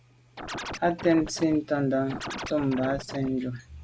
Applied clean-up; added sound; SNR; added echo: none; Scratching (performance technique); 10 dB; none.